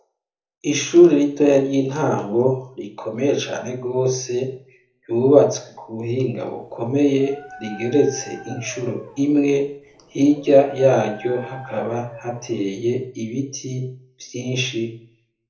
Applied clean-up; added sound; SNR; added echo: none; Dog; 19 dB; reverberation time 0.6 s.